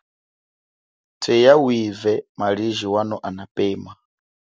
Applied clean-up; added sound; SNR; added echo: none; none; none; none.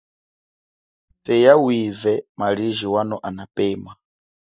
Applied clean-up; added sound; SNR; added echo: neural mask model DeepFilterNet 3.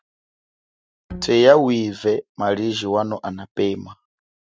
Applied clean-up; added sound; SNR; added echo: neural mask model RNNoise.